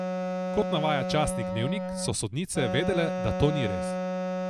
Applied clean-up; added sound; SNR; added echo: none; Wind instrument, woodwind instrument; 1 dB; none.